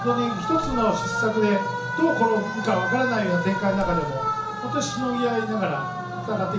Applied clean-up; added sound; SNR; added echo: none; Slam; 18 dB; reverberation time 0.7 s.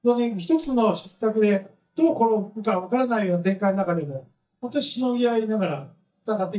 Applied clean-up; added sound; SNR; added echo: neural mask model DeepFilterNet 3.